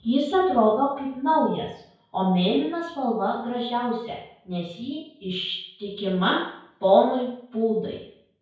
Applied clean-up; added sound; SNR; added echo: none; none; none; reverberation time 0.5 s.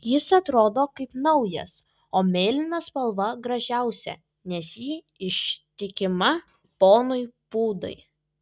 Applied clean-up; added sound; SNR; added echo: none; none; none; none.